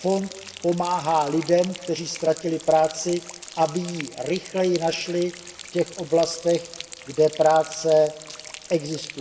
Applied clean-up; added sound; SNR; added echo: none; Rain; 16 dB; reverberation time 2.8 s.